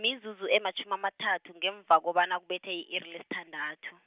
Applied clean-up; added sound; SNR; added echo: none; none; none; none.